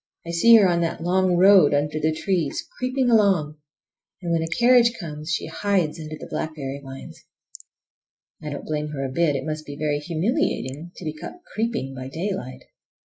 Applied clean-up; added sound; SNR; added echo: neural mask model Resemble Enhance denoiser.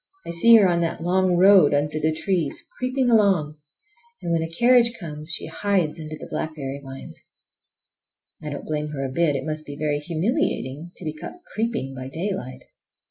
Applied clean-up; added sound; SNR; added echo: none; none; none; none.